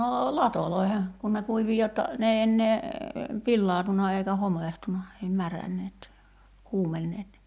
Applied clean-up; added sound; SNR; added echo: none; none; none; none.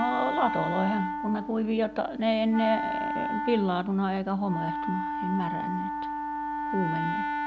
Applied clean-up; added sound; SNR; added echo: none; Wind instrument, woodwind instrument; 3 dB; none.